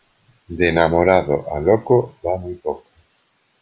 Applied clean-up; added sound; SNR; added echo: none; none; none; none.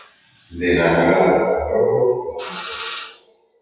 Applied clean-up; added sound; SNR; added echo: classical method WPE with log-MMSE.